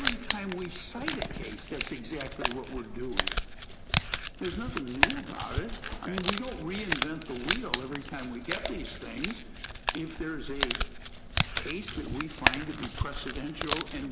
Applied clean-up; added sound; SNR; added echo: none; Crumpling, crinkling; -4 dB; none.